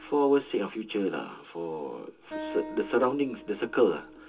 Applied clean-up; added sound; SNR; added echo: none; Acoustic guitar; 15 dB; reverberation time 0.2 s.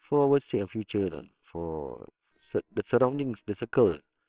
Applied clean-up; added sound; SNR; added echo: neural separator model SepFormer WHAMR!.